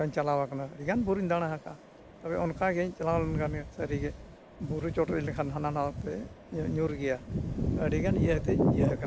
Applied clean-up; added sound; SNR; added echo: none; Mechanisms; 18 dB; none.